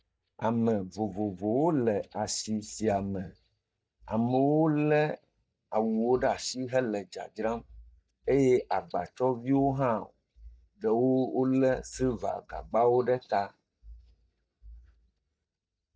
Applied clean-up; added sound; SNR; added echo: neural mask model DeepFilterNet 3.